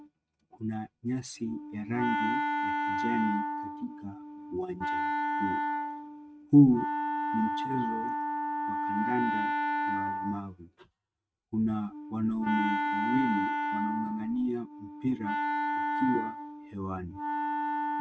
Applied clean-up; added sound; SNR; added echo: neural mask model RNNoise.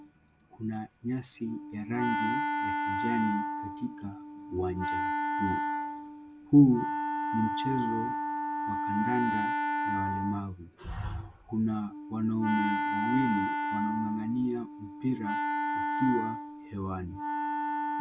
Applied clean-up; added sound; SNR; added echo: none; Wind instrument, woodwind instrument; 1 dB; none.